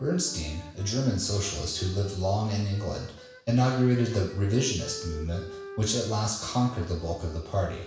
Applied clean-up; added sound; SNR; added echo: none; Wind instrument, woodwind instrument; 18 dB; reverberation time 0.7 s.